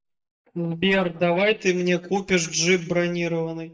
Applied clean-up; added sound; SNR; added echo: neural mask model DeepFilterNet 3.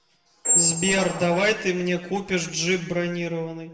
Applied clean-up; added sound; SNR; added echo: none; Squeak; -1 dB; reverberation time 0.8 s.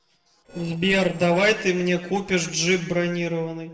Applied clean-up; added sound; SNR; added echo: neural separator model SepFormer DNS4.